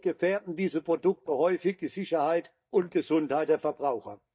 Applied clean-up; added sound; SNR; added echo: neural mask model DeepFilterNet 3.